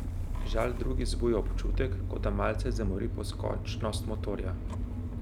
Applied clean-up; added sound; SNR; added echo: none; Engine starting / Motor vehicle (road); -3 dB; none.